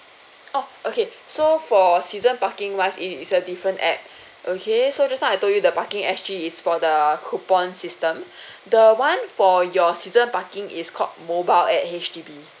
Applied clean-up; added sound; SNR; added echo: none; none; none; none.